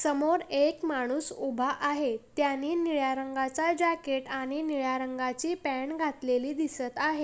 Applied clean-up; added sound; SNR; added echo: none; none; none; none.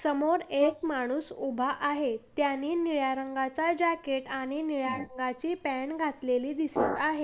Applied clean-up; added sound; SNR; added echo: neural mask model Resemble Enhance denoiser.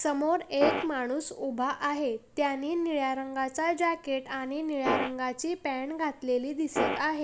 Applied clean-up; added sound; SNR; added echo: none; Fart; -1 dB; none.